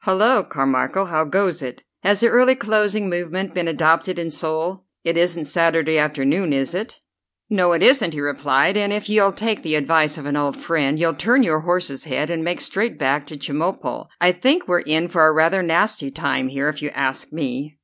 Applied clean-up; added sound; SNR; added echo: none; none; none; none.